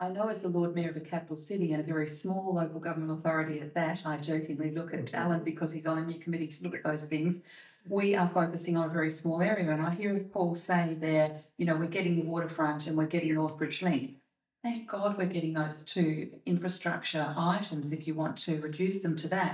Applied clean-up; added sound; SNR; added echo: neural mask model DeepFilterNet 3.